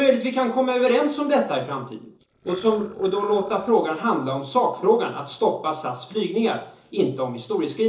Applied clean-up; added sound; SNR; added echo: neural separator model SepFormer DNS4.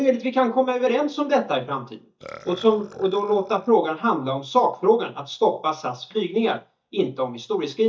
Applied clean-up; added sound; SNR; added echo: neural mask model DeepFilterNet 3.